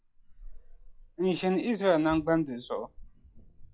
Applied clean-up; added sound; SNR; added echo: classical method log-MMSE.